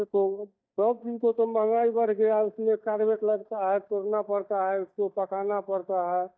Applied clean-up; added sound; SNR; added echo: neural mask model DeepFilterNet 3.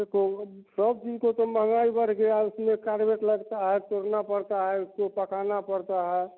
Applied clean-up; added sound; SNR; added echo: none; none; none; none.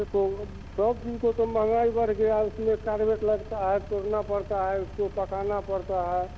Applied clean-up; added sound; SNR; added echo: none; Engine; 14 dB; none.